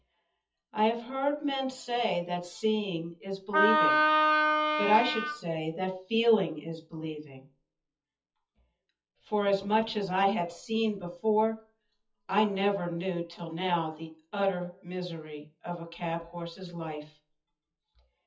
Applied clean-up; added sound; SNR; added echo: classical method WPE with log-MMSE.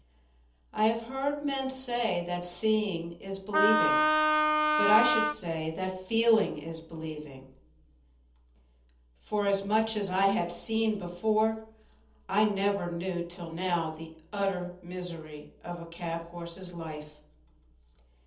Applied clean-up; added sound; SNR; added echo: none; Wind instrument, woodwind instrument; -5 dB; reverberation time 0.7 s.